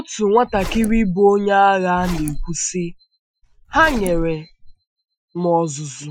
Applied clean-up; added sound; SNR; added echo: classical method Wiener filter.